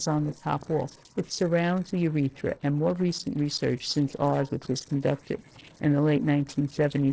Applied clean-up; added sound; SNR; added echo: neural separator model SepFormer DNS4.